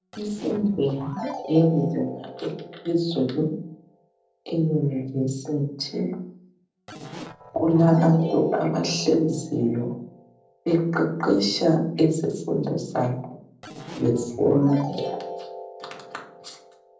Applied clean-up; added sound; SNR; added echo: neural separator model SepFormer DNS4.